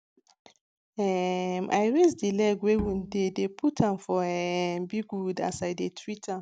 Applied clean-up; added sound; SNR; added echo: none; Bowed string instrument; 12 dB; none.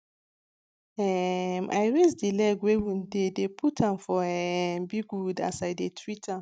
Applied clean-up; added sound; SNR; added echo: neural mask model DeepFilterNet 3.